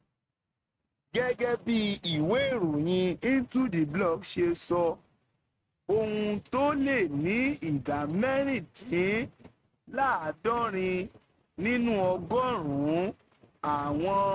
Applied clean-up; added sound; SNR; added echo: neural mask model RNNoise.